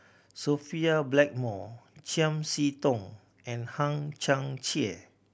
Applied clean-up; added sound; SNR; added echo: none; none; none; none.